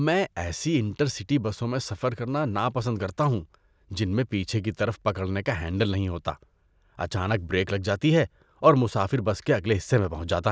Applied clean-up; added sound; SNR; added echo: none; none; none; none.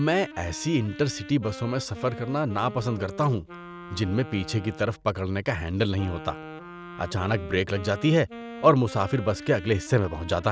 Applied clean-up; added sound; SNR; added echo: none; Wind instrument, woodwind instrument; 15 dB; none.